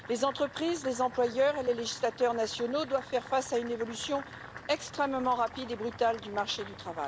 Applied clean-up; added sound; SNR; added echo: none; Boiling + Livestock, farm animals, working animals; 15 dB; none.